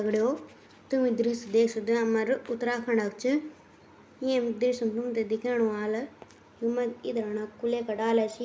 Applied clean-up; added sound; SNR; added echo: none; none; none; none.